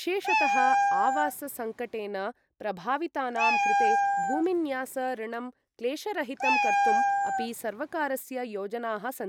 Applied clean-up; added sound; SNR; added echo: none; Meow; -3 dB; none.